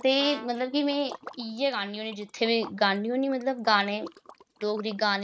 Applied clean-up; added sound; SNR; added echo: neural mask model RNNoise.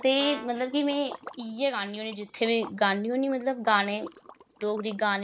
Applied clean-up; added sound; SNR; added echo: none; Brass instrument + Liquid; 19 dB; none.